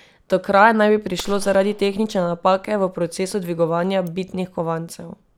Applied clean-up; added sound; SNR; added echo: none; Gunshot, gunfire; 19 dB; none.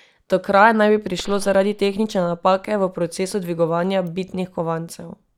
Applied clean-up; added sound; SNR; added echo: neural mask model DeepFilterNet 3.